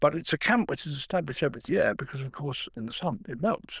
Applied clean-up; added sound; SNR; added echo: neural diffusion model UNIVERSE++.